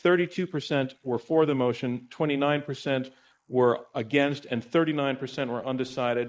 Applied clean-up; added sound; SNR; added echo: neural mask model Resemble Enhance denoiser.